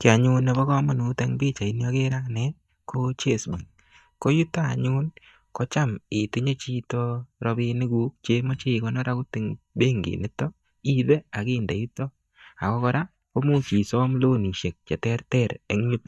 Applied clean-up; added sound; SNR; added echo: neural mask model DeepFilterNet 3.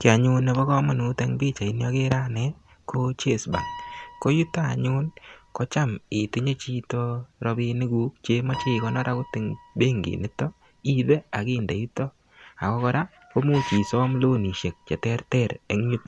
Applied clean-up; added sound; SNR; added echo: none; Piano; 19 dB; none.